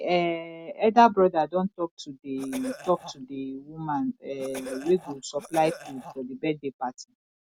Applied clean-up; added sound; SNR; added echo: none; Cough; 14 dB; none.